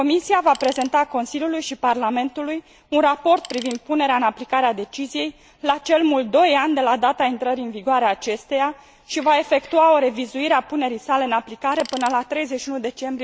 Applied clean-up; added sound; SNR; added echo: none; Tools; 18 dB; none.